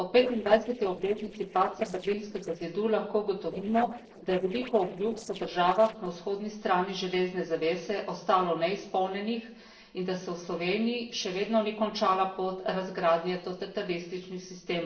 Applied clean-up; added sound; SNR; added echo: neural separator model SepFormer DNS4.